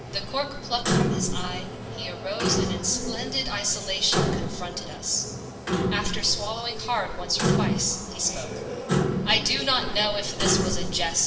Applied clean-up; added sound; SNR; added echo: none; Clock; 1 dB; reverberation time 1.0 s.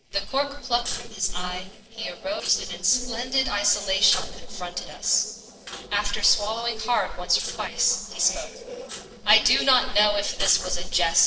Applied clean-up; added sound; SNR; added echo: neural separator model SepFormer DNS4.